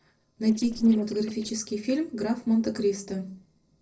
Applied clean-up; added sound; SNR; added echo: neural separator model SepFormer DNS4.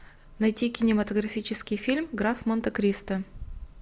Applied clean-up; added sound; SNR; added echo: none; none; none; none.